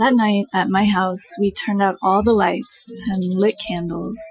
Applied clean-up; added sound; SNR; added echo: classical method Wiener filter.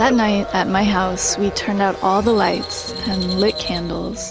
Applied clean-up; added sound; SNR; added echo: none; Brass instrument + Crow; 14 dB; none.